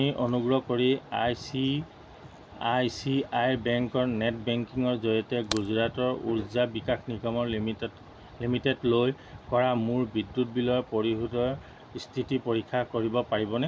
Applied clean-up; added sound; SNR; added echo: none; Crack; 9 dB; none.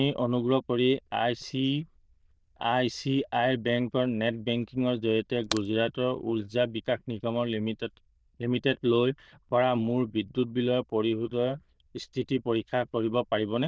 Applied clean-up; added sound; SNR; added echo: neural diffusion model UNIVERSE++.